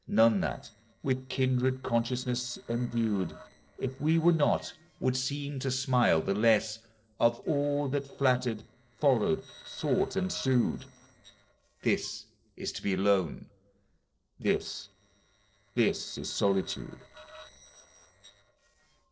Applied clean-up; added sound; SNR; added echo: neural separator model SepFormer DNS4.